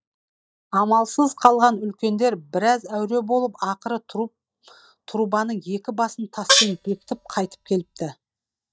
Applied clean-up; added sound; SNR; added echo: neural mask model DeepFilterNet 3.